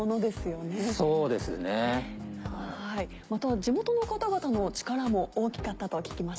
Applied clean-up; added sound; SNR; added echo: none; none; none; none.